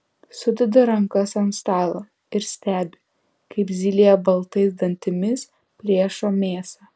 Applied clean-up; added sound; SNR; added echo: none; none; none; none.